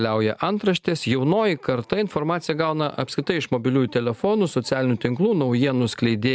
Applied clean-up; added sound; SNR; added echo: none; none; none; none.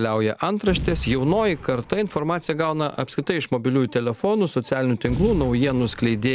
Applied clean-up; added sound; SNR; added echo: none; Boom; 13 dB; none.